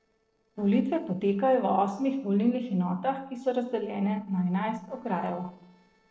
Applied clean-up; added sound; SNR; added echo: neural separator model SepFormer DNS4.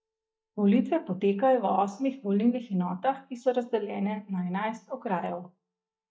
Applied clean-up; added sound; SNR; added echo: neural mask model DeepFilterNet 3.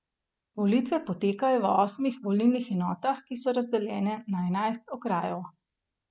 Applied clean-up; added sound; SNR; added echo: none; none; none; none.